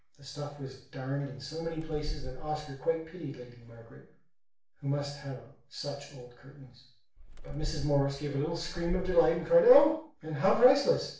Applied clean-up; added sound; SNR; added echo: none; Bird; 7 dB; reverberation time 0.5 s.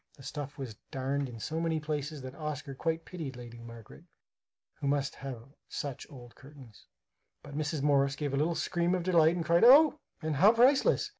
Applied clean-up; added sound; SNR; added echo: none; none; none; none.